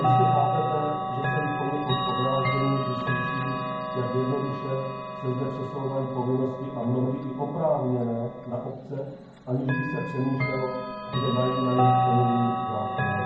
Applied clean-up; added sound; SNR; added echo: none; Chime / Clock; 0 dB; reverberation time 0.9 s.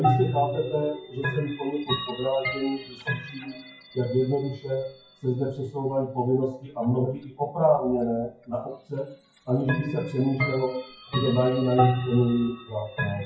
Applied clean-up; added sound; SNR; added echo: classical method WPE with log-MMSE.